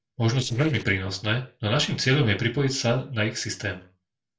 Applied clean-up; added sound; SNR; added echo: neural separator model SepFormer DNS4.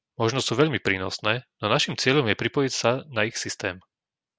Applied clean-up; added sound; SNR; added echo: none; none; none; none.